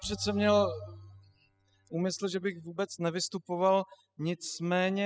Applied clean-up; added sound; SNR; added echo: classical method spectral subtraction.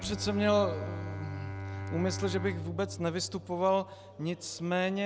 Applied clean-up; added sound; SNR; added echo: none; Bowed string instrument; 8 dB; none.